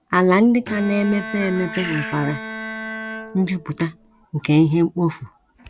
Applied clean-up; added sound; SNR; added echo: none; Bird + Bowed string instrument; 11 dB; none.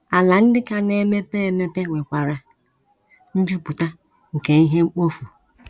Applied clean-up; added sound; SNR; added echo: none; none; none; none.